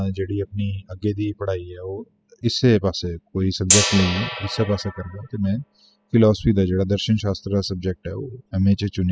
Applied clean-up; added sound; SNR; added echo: classical method spectral subtraction.